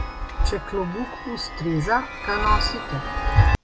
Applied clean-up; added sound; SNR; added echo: none; Chime; -3 dB; none.